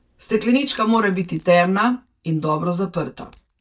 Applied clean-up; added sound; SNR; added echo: neural mask model DeepFilterNet 3.